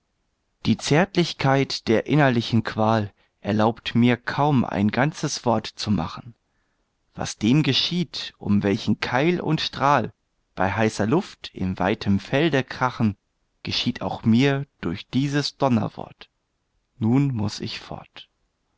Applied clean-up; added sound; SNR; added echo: none; none; none; none.